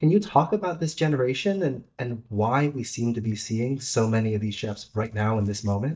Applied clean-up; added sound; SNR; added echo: neural mask model DeepFilterNet 3.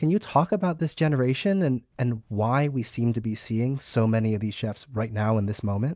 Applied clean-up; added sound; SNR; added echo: none; none; none; none.